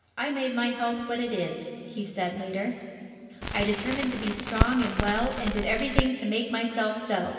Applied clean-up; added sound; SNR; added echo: none; Crackle; 1 dB; reverberation time 2.6 s.